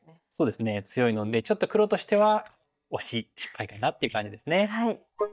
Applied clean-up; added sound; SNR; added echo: neural mask model DeepFilterNet 3.